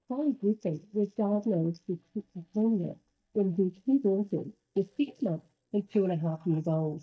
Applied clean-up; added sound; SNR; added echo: neural mask model DeepFilterNet 3.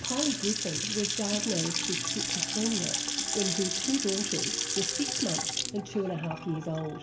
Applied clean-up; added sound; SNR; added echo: none; Sink (filling or washing) / Water tap, faucet / Splash, splatter; -1 dB; reverberation time 0.7 s.